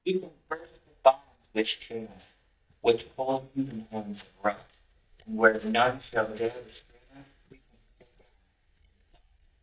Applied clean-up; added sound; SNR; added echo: neural mask model DeepFilterNet 3.